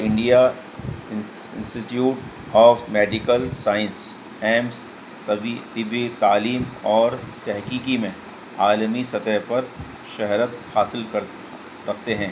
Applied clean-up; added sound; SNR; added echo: none; none; none; none.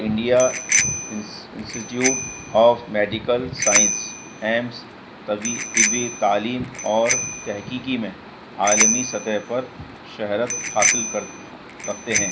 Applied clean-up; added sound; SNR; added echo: none; Bicycle bell; 1 dB; none.